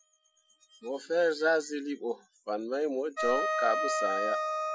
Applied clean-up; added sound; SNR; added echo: classical method Wiener filter.